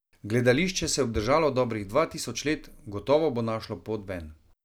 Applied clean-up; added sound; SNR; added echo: none; none; none; none.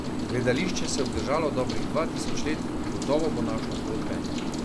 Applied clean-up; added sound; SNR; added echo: none; Rain; -1 dB; none.